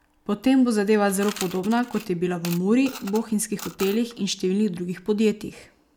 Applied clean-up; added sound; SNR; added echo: none; Coin (dropping) / Mechanisms; 17 dB; none.